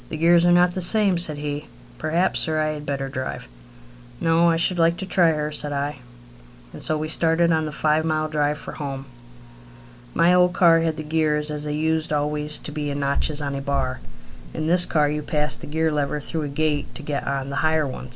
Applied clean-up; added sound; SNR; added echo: none; none; none; none.